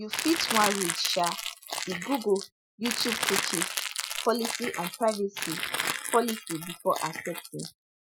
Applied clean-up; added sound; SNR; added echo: classical method Wiener filter.